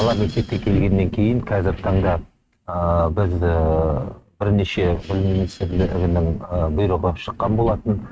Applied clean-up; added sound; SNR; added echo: neural mask model RNNoise.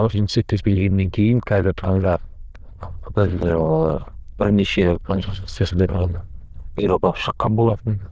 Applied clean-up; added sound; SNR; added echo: neural diffusion model UNIVERSE++.